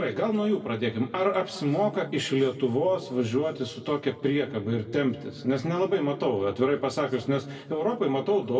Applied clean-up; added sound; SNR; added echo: none; none; none; reverberation time 1.1 s.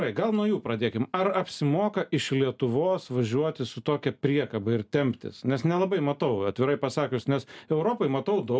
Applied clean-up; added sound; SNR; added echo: none; none; none; none.